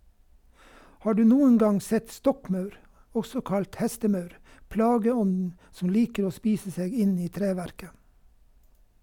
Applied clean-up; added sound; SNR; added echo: none; none; none; none.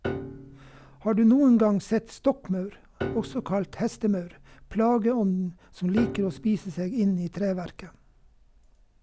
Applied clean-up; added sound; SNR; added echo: none; Piano; 14 dB; none.